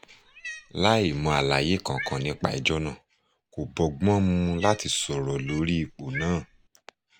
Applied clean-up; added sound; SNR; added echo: none; Cat; 15 dB; none.